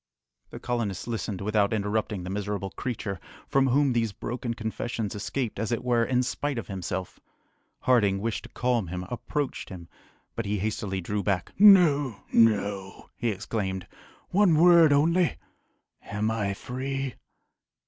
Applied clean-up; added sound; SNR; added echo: none; none; none; none.